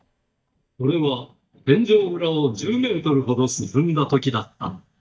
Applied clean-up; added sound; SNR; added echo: neural mask model DeepFilterNet 3.